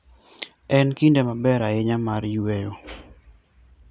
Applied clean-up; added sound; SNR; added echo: none; none; none; none.